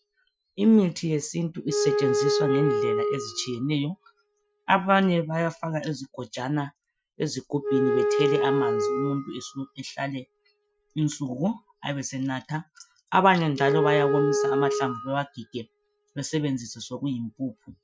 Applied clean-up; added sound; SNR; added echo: classical method Wiener filter.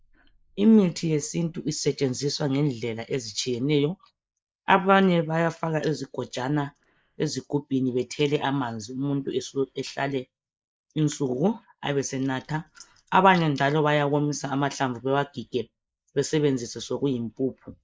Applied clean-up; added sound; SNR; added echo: neural mask model Resemble Enhance denoiser.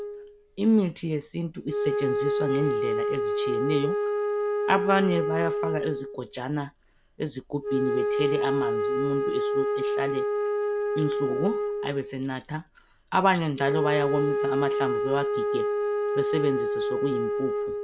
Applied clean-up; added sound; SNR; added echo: none; Wind instrument, woodwind instrument; -2 dB; none.